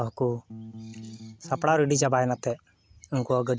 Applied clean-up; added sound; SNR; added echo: none; Bass guitar; 14 dB; none.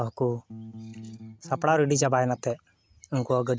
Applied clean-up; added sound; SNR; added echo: neural mask model RNNoise.